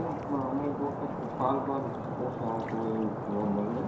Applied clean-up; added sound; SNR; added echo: none; Stream; 3 dB; reverberation time 0.7 s.